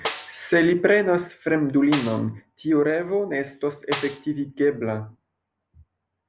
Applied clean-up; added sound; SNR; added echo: none; Snare drum; 12 dB; none.